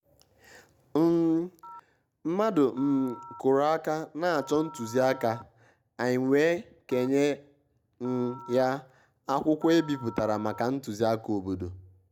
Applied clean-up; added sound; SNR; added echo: none; Telephone; 19 dB; none.